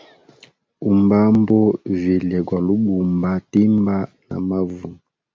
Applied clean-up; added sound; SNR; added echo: none; none; none; none.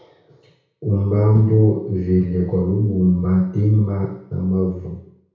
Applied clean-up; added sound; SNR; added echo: none; none; none; reverberation time 0.6 s.